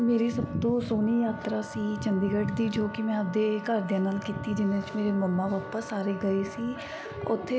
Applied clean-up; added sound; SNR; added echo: none; Wind instrument, woodwind instrument; 15 dB; none.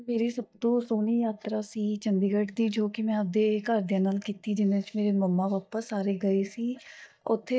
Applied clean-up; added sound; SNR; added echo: neural mask model DeepFilterNet 3.